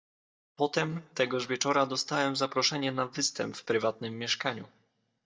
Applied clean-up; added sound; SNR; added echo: neural mask model DeepFilterNet 3.